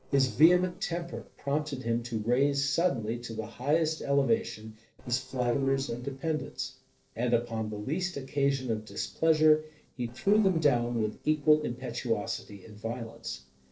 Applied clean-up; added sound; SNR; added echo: neural separator model SepFormer DNS4.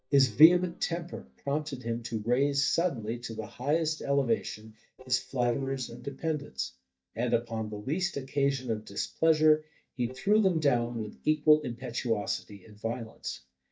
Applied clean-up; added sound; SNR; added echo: neural mask model DeepFilterNet 3.